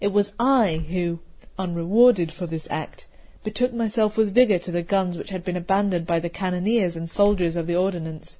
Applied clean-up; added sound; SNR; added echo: none; Slam; 14 dB; none.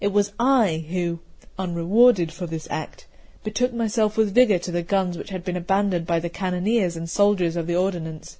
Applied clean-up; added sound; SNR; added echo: none; none; none; none.